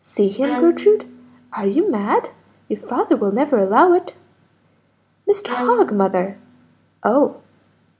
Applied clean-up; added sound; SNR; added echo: none; Bowed string instrument; 12 dB; none.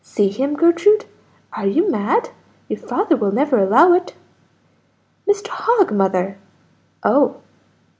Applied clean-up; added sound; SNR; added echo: none; none; none; none.